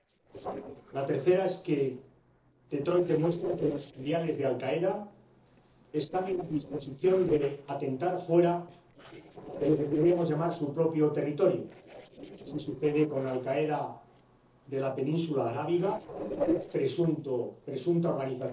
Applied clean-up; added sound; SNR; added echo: neural separator model SepFormer DNS4.